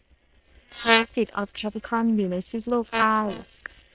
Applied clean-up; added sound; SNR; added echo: neural separator model SepFormer WHAM!.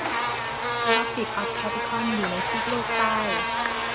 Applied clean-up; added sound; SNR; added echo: none; Buzz; -5 dB; none.